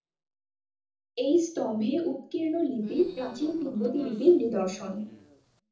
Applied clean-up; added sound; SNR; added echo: neural separator model SepFormer DNS4.